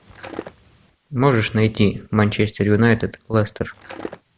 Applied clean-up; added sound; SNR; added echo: none; Skateboard; 14 dB; none.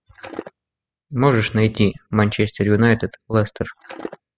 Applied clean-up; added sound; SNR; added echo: classical method spectral subtraction.